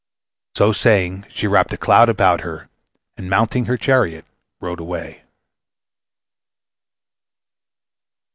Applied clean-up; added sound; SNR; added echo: none; none; none; none.